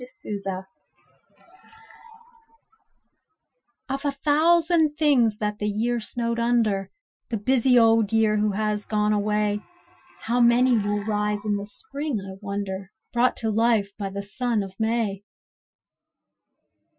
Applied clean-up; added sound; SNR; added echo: classical method Wiener filter.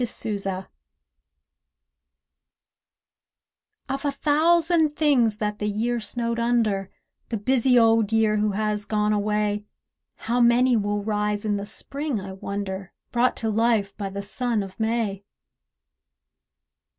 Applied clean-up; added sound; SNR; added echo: none; none; none; none.